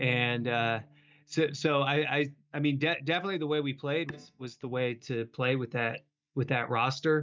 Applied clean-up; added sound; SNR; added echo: neural mask model DeepFilterNet 3.